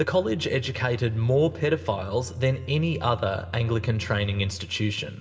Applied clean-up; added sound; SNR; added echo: none; none; none; reverberation time 1.5 s.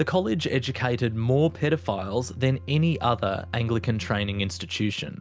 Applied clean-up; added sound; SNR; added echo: none; none; none; none.